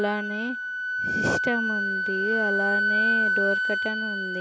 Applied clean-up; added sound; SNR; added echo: none; Wind instrument, woodwind instrument; -4 dB; none.